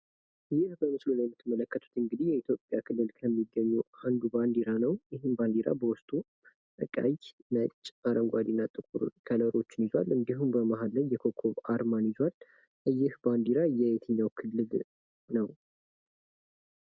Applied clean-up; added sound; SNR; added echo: none; none; none; none.